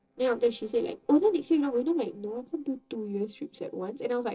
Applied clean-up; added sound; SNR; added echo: neural separator model SepFormer DNS4.